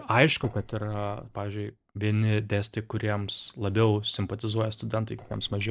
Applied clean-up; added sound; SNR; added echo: neural separator model SepFormer DNS4.